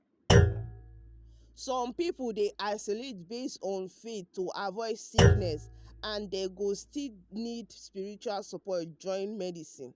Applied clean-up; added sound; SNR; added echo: none; Thump, thud; -5 dB; none.